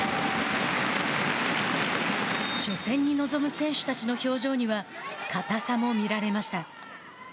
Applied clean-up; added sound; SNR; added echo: none; none; none; none.